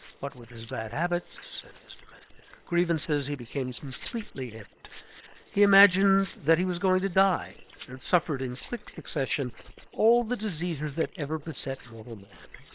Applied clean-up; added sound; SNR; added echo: neural separator model SepFormer WHAM!.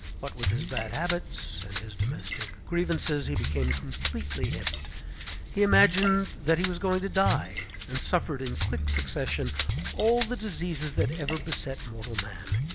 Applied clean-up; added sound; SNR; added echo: none; Splash, splatter + Rattle (instrument); 1 dB; none.